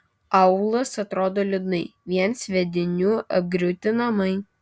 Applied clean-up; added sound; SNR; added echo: none; none; none; none.